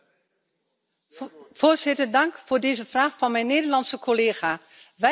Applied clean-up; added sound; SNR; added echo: none; none; none; none.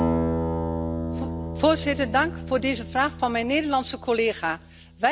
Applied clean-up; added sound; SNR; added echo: none; Acoustic guitar; 4 dB; none.